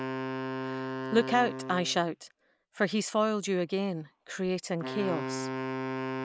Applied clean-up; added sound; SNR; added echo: none; Wind instrument, woodwind instrument; 6 dB; none.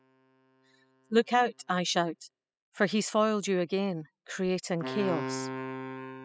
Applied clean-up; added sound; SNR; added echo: classical method spectral subtraction.